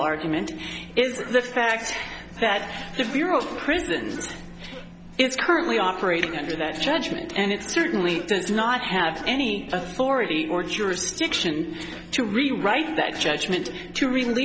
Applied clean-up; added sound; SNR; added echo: none; Cough; 19 dB; none.